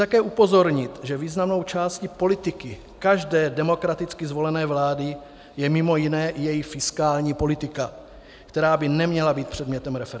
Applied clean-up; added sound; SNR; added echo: none; none; none; none.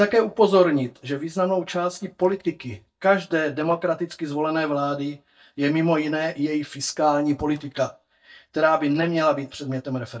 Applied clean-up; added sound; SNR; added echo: neural mask model DeepFilterNet 3.